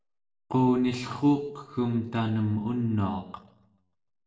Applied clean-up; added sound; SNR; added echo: none; none; none; reverberation time 0.7 s.